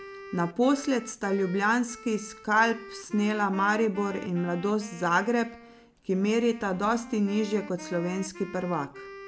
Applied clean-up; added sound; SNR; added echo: none; Wind instrument, woodwind instrument; 17 dB; none.